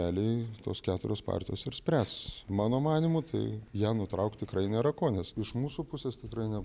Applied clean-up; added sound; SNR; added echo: none; none; none; none.